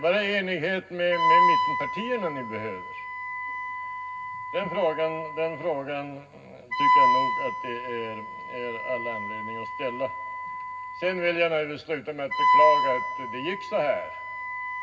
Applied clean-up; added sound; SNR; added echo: none; Wind instrument, woodwind instrument; -2 dB; reverberation time 0.4 s.